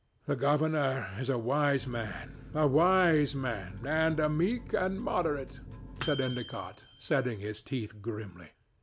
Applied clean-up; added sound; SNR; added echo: none; Microwave oven; 15 dB; none.